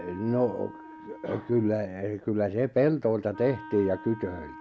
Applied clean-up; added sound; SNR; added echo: none; Wind instrument, woodwind instrument; 18 dB; none.